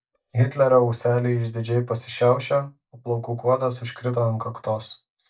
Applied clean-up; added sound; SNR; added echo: neural mask model DeepFilterNet 3.